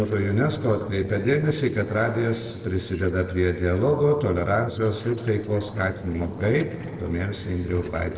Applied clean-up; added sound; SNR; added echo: neural separator model SepFormer DNS4.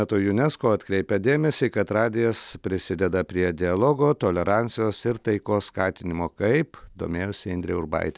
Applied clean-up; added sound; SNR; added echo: none; none; none; none.